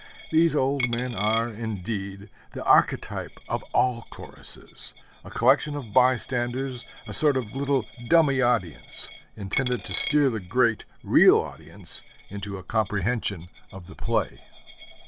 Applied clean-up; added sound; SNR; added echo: none; Coin (dropping); 15 dB; none.